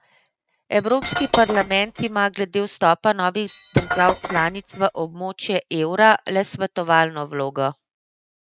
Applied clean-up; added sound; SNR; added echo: neural mask model RNNoise.